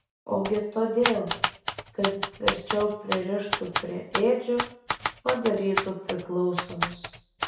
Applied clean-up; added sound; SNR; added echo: none; Typewriter; 1 dB; reverberation time 0.6 s.